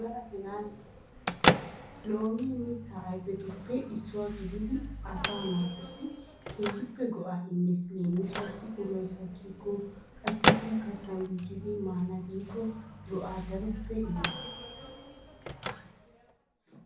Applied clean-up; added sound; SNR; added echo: none; Microwave oven / Bell; 0 dB; reverberation time 0.6 s.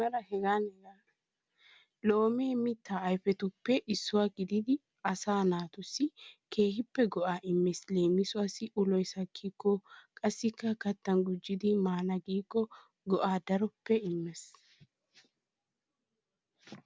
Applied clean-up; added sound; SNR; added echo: none; none; none; none.